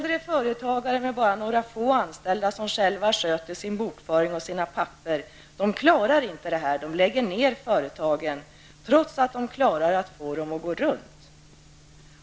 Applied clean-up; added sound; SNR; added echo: none; none; none; none.